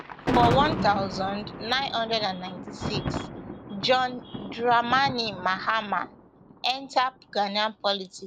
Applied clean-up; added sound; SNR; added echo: none; Thunder; 6 dB; none.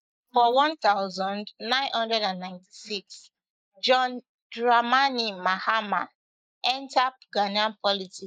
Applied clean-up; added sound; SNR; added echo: neural mask model Resemble Enhance denoiser.